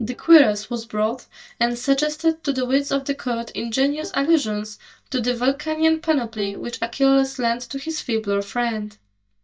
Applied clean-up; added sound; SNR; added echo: neural mask model DeepFilterNet 3.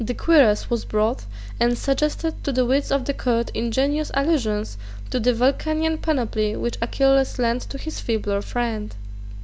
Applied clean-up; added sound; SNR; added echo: none; none; none; none.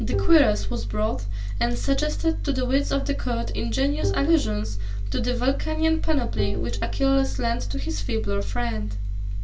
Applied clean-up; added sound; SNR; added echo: none; Bowed string instrument; 13 dB; reverberation time 0.2 s.